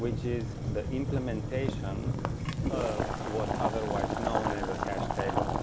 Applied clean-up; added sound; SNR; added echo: none; Boiling; -4 dB; none.